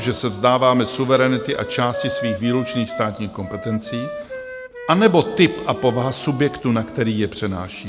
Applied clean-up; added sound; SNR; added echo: none; Wind instrument, woodwind instrument; 12 dB; none.